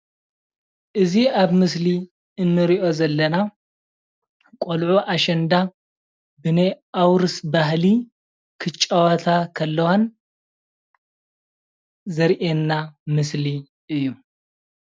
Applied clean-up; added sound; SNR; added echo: none; none; none; none.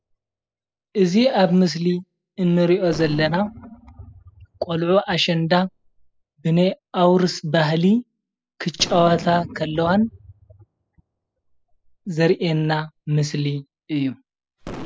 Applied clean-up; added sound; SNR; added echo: classical method spectral subtraction.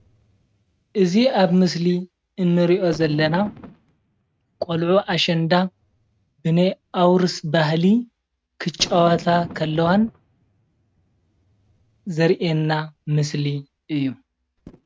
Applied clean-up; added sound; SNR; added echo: neural mask model RNNoise.